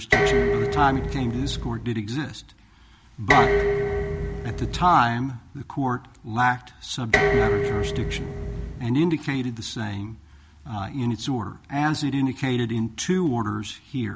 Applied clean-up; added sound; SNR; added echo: none; Dishes, pots, and pans; 0 dB; none.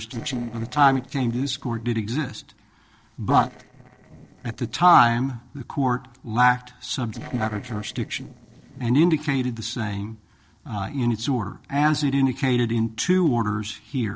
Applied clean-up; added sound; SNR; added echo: neural separator model SepFormer DNS4.